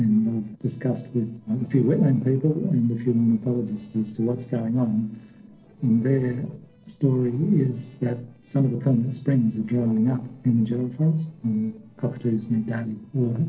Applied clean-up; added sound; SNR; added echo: neural separator model SepFormer DNS4.